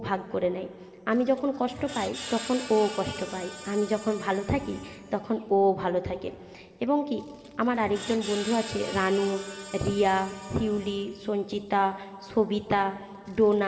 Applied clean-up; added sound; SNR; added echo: none; Screech; 16 dB; reverberation time 2.5 s.